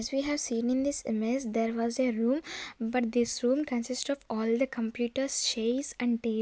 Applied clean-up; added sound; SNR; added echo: none; none; none; none.